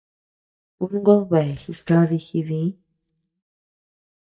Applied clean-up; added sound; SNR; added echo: neural mask model DeepFilterNet 3.